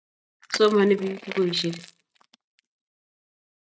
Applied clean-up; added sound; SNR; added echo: neural mask model RNNoise.